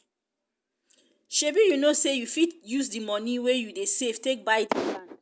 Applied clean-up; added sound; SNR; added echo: none; none; none; none.